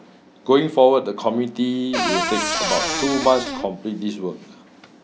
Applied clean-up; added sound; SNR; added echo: none; Cupboard open or close / Door; 2 dB; none.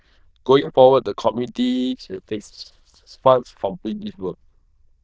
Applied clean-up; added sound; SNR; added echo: neural diffusion model UNIVERSE++.